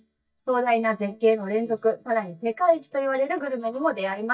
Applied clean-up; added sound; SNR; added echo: neural mask model DeepFilterNet 3.